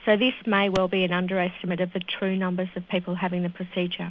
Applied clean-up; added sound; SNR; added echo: none; Clapping; 10 dB; none.